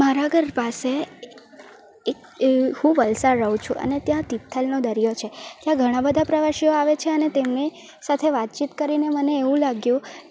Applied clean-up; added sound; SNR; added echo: none; none; none; none.